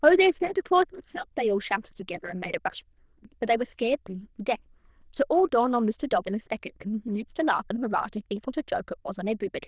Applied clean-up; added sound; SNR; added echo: neural diffusion model UNIVERSE++.